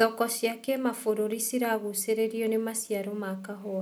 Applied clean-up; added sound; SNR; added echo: none; none; none; none.